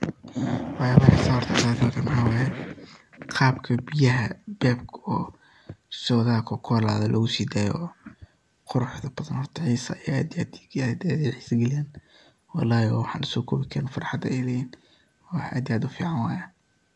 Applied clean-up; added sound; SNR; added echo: none; none; none; none.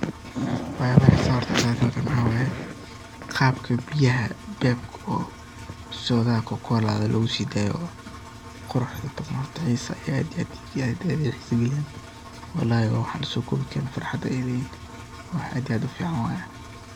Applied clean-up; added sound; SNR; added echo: none; Engine; 15 dB; none.